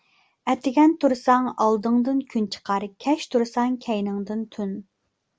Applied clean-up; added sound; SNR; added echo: none; none; none; none.